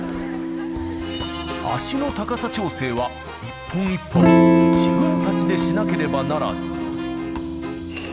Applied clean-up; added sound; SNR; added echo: none; Electric guitar / Strum; -5 dB; none.